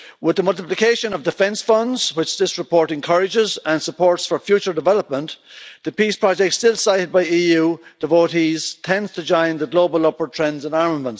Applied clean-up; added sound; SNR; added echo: none; none; none; none.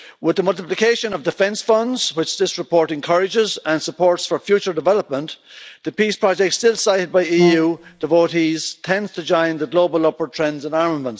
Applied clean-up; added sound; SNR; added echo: none; Brass instrument; 5 dB; none.